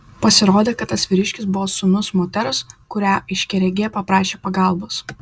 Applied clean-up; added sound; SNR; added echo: none; none; none; none.